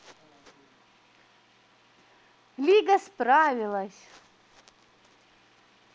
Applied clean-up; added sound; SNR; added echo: none; none; none; none.